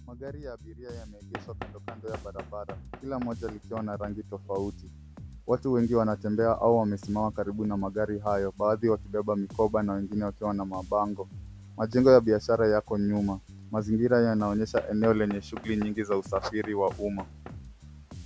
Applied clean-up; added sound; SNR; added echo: none; Bass guitar + Knock / Wood; 15 dB; none.